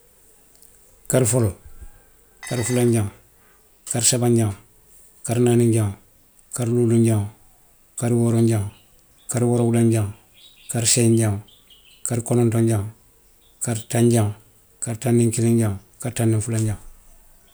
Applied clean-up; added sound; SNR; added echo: none; Dishes, pots, and pans; 17 dB; none.